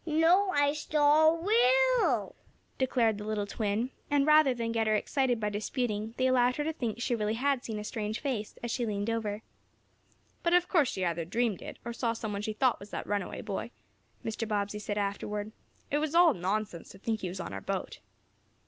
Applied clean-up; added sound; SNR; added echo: none; none; none; none.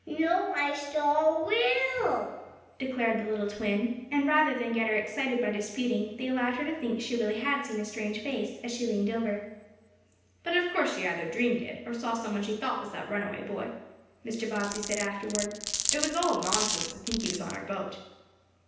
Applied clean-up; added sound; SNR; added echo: none; Glass; 3 dB; reverberation time 0.9 s.